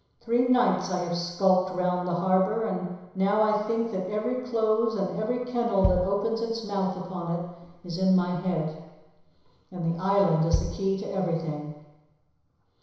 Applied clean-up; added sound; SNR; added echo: none; Bass drum; 7 dB; reverberation time 1.0 s.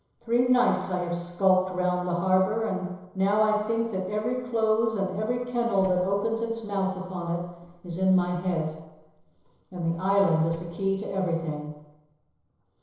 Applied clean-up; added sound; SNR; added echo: neural separator model SepFormer DNS4.